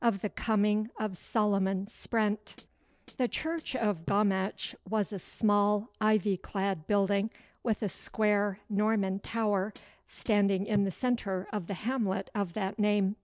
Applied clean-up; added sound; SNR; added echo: neural separator model SepFormer DNS4.